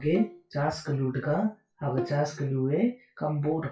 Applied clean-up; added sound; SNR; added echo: classical method WPE with log-MMSE.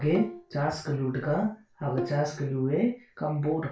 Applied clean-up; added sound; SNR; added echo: none; Bowed string instrument; 12 dB; reverberation time 0.2 s.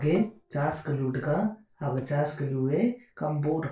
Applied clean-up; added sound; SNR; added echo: neural separator model SepFormer DNS4.